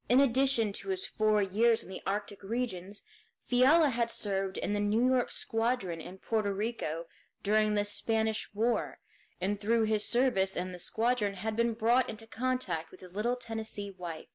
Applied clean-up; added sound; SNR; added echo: none; none; none; none.